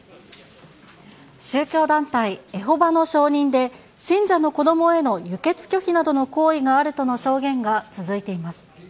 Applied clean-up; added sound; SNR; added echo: none; none; none; none.